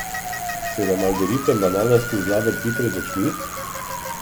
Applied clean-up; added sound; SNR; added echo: none; Motor vehicle (road) / Siren + Bicycle; 6 dB; none.